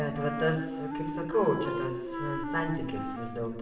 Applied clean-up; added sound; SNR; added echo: none; Wind instrument, woodwind instrument; 4 dB; reverberation time 0.9 s.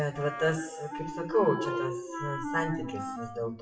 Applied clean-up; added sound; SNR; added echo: classical method WPE with log-MMSE.